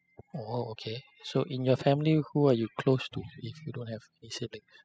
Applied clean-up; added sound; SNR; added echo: classical method spectral subtraction.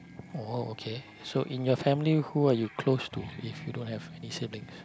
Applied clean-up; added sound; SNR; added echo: none; Guitar; 17 dB; none.